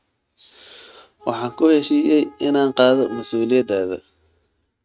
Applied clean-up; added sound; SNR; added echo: neural mask model RNNoise.